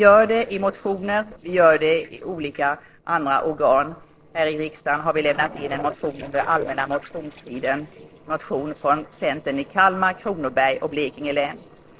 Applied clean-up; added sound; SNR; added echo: neural separator model SepFormer DNS4.